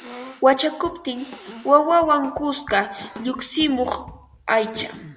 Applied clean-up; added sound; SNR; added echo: none; Drum / Drum kit + Cough; 19 dB; none.